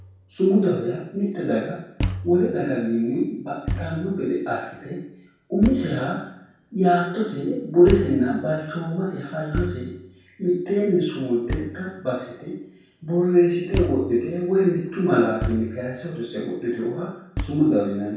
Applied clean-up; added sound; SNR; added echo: none; Thump, thud; 11 dB; reverberation time 0.7 s.